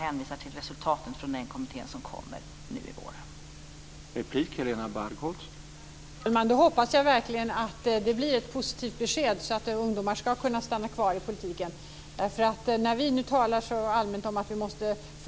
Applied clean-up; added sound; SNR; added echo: none; none; none; none.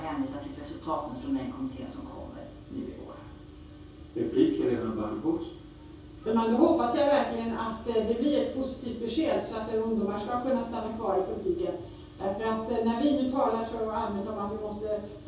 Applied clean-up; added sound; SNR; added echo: none; none; none; reverberation time 0.6 s.